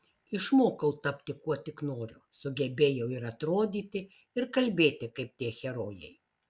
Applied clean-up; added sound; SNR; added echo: none; none; none; none.